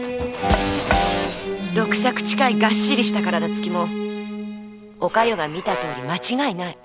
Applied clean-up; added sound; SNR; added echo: none; Breathing; 18 dB; none.